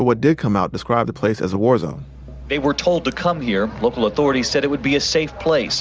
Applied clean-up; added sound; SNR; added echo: none; none; none; none.